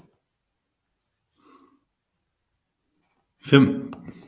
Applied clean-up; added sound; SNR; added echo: none; none; none; none.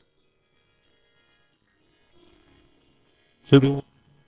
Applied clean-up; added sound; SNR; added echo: neural separator model SepFormer WHAMR!.